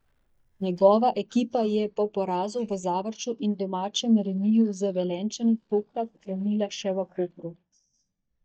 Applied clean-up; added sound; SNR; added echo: neural mask model DeepFilterNet 3.